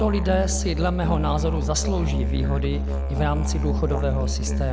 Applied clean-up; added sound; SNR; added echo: none; Musical instrument; -2 dB; none.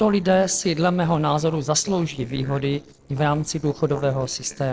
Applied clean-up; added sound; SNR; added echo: neural separator model SepFormer DNS4.